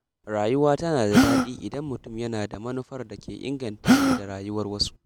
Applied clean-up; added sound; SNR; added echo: none; Gasp; -2 dB; none.